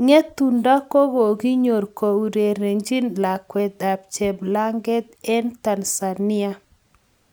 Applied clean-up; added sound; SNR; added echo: none; none; none; none.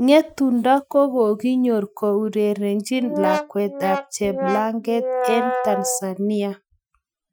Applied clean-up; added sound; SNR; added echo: classical method Wiener filter.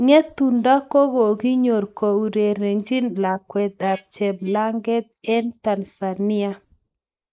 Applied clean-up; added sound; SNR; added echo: neural mask model Resemble Enhance denoiser.